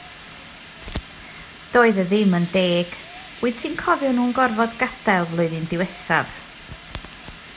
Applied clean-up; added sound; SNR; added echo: none; Fire; 17 dB; none.